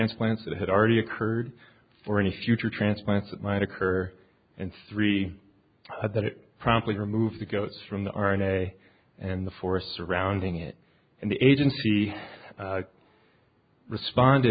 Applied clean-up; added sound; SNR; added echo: none; none; none; none.